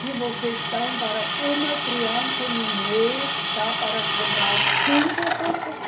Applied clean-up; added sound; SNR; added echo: none; Drill; -5 dB; reverberation time 0.3 s.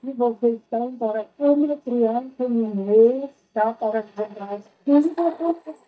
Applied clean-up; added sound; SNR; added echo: neural mask model DeepFilterNet 3.